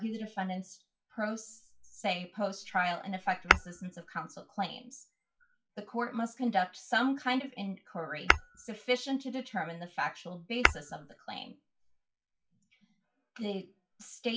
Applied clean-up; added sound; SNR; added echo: classical method WPE with log-MMSE.